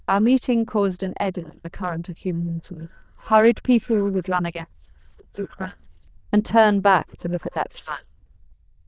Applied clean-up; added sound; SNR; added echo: neural diffusion model UNIVERSE++.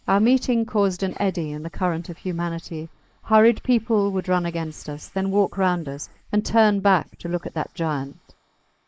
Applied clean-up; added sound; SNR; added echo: neural mask model Resemble Enhance denoiser.